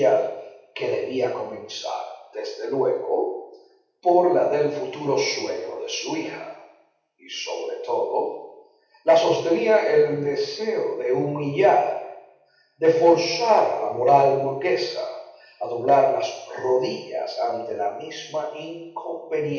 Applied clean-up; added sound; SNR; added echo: none; none; none; reverberation time 0.8 s.